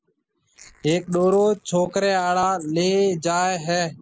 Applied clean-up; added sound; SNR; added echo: neural mask model Resemble Enhance denoiser.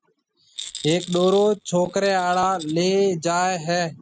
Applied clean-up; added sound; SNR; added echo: neural mask model RNNoise.